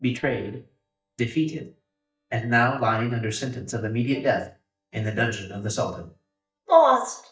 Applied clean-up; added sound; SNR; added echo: neural mask model DeepFilterNet 3.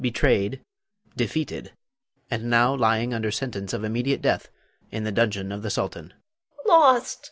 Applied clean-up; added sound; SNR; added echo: none; none; none; none.